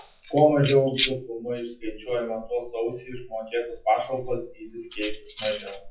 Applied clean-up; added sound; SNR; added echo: classical method WPE with log-MMSE.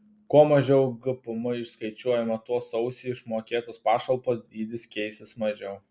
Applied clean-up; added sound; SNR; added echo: none; none; none; none.